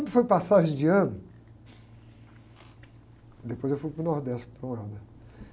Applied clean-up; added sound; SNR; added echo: none; none; none; none.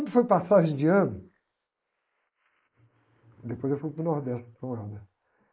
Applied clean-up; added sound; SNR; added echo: neural mask model Resemble Enhance denoiser.